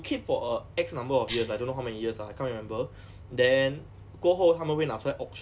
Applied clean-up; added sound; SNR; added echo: none; Cough; 17 dB; none.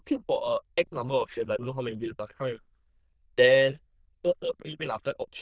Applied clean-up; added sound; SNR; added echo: neural diffusion model UNIVERSE++.